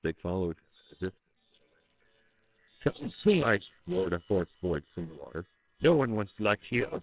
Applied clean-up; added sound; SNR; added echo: neural separator model SepFormer WHAMR!.